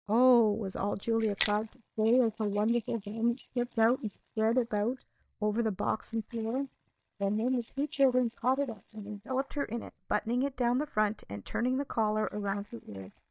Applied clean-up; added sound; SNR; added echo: neural mask model DeepFilterNet 3.